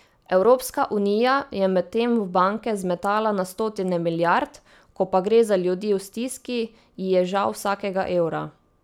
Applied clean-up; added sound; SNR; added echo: none; none; none; none.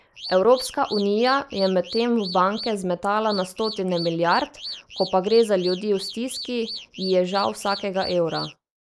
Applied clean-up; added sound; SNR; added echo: neural mask model Resemble Enhance denoiser.